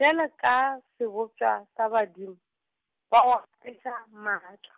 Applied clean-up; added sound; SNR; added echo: none; none; none; none.